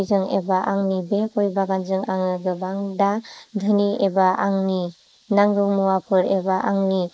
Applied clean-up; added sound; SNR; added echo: neural mask model Resemble Enhance denoiser.